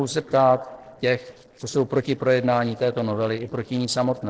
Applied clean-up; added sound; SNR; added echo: neural separator model SepFormer DNS4.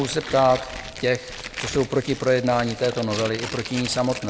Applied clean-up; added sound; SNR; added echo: none; Tearing; 11 dB; none.